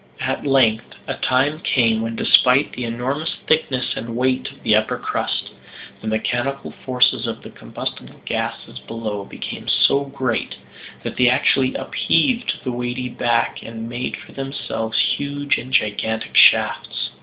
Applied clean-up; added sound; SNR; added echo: none; none; none; none.